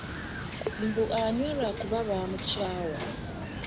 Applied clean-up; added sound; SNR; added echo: none; Wind / Boat, Water vehicle; 5 dB; none.